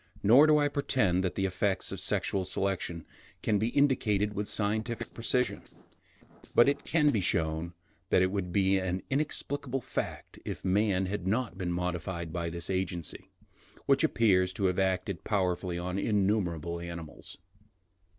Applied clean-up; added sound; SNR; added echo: neural separator model SepFormer DNS4.